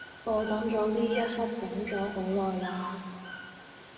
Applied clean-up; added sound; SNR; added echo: none; Water / Bird; 14 dB; reverberation time 2.3 s.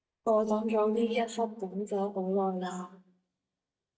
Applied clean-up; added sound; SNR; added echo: neural mask model DeepFilterNet 3.